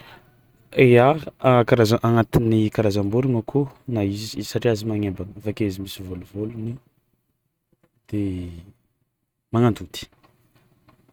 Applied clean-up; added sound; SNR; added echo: neural mask model RNNoise.